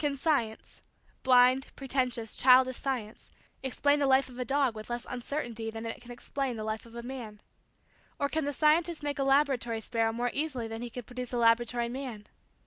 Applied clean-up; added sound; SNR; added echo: none; none; none; none.